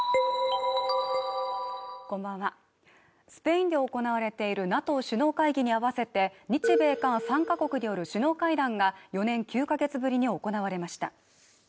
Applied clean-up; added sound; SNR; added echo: none; none; none; none.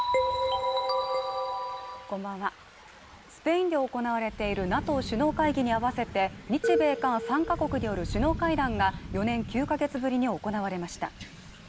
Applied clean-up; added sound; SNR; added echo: none; Thunder / Rain; 12 dB; none.